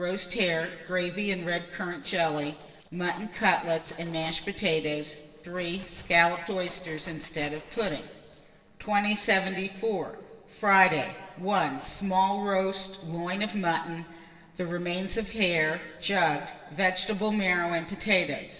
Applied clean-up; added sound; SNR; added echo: neural separator model SepFormer DNS4.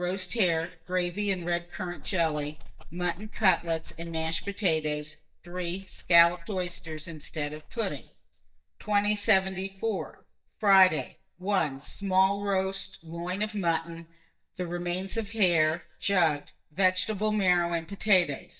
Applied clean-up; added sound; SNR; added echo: neural mask model DeepFilterNet 3.